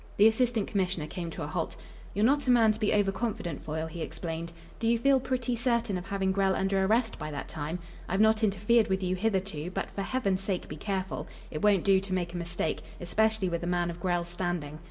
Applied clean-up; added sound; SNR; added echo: none; Mechanisms; 15 dB; reverberation time 1.1 s.